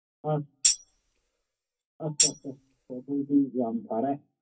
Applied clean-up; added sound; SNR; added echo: classical method WPE with log-MMSE.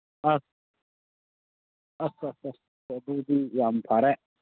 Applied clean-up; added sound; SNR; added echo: none; none; none; none.